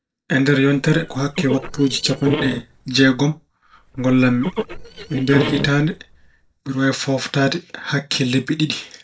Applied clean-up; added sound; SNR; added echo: neural separator model SepFormer DNS4.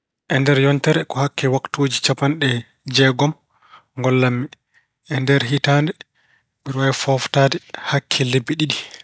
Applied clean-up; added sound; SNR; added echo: none; none; none; none.